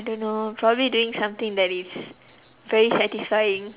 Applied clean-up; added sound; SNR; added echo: none; none; none; none.